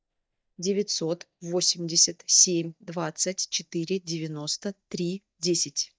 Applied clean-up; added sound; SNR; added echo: neural mask model DeepFilterNet 3.